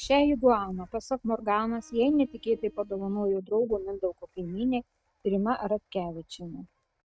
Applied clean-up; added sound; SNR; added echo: neural mask model RNNoise.